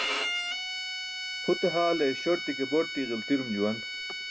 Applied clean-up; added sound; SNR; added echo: none; Bowed string instrument; 4 dB; none.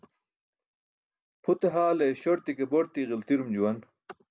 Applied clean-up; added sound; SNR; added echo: none; none; none; none.